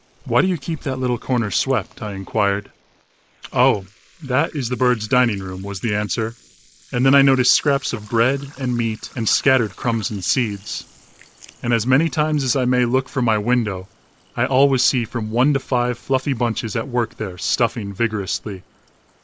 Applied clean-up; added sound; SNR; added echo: neural mask model Resemble Enhance denoiser.